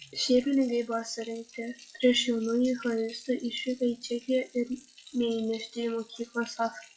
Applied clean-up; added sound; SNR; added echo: classical method WPE with log-MMSE.